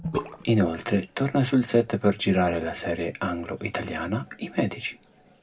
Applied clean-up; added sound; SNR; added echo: none; Bathtub (filling or washing) / Sink (filling or washing); 15 dB; reverberation time 0.2 s.